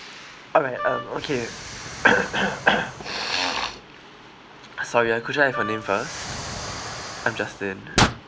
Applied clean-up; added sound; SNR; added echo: none; Wind instrument, woodwind instrument + Explosion; 6 dB; none.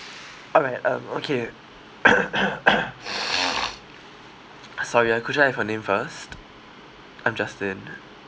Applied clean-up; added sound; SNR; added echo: none; none; none; none.